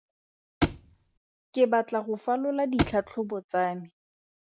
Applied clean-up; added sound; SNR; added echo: none; Thump, thud; 0 dB; none.